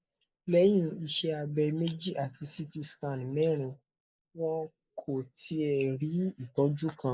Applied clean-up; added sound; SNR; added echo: neural mask model Resemble Enhance denoiser.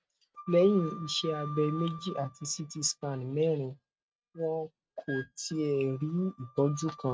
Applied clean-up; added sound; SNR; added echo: neural mask model RNNoise.